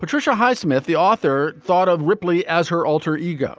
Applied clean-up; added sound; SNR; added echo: none; none; none; none.